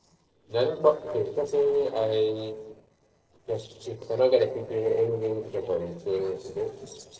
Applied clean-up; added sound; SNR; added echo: neural separator model SepFormer DNS4.